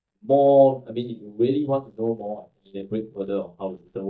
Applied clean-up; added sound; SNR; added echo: neural mask model DeepFilterNet 3.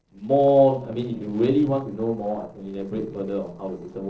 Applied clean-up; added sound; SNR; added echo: neural separator model SepFormer DNS4.